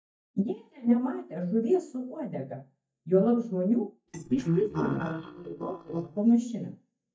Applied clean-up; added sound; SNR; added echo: neural mask model DeepFilterNet 3.